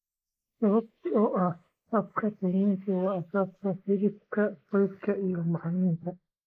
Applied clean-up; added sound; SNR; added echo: neural mask model Resemble Enhance denoiser.